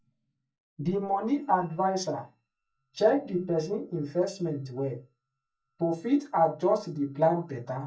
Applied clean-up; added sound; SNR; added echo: neural mask model DeepFilterNet 3.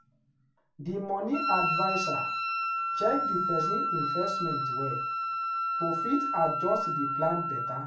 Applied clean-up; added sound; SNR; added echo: none; Wind instrument, woodwind instrument; -2 dB; reverberation time 0.3 s.